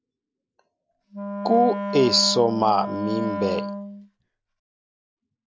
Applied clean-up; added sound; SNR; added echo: none; Wind instrument, woodwind instrument; 5 dB; none.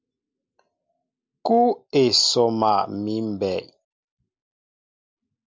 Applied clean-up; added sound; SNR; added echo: none; none; none; none.